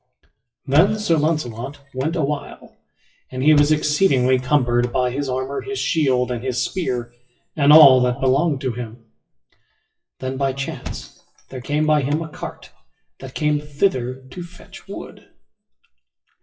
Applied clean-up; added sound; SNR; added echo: classical method WPE with log-MMSE.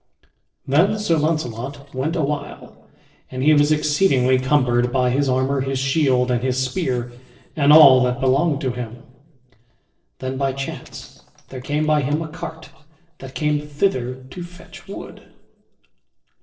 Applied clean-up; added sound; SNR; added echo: neural separator model SepFormer DNS4.